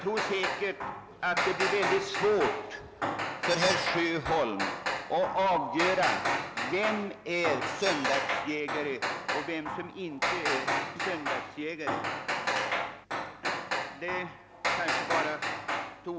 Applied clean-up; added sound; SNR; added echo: none; Hammer; 0 dB; none.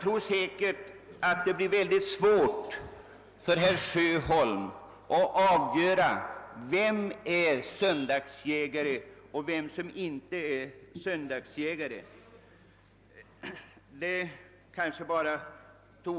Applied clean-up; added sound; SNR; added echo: none; none; none; none.